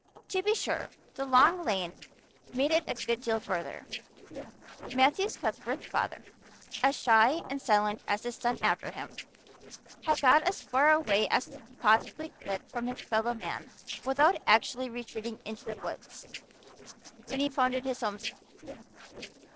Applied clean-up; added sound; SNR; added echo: neural separator model SepFormer DNS4.